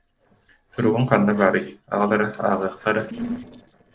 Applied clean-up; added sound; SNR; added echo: neural separator model SepFormer DNS4.